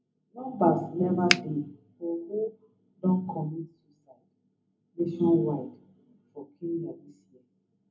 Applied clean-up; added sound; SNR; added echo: none; Finger snapping; -4 dB; reverberation time 0.3 s.